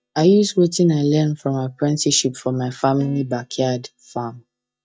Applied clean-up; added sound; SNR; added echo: neural mask model DeepFilterNet 3.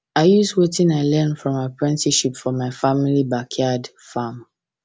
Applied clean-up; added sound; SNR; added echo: none; none; none; none.